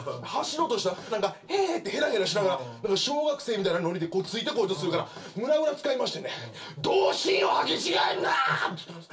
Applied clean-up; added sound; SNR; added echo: none; none; none; reverberation time 0.2 s.